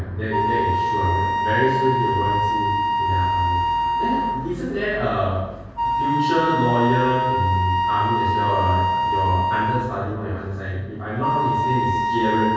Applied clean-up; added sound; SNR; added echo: none; Wind instrument, woodwind instrument; -1 dB; reverberation time 1.3 s.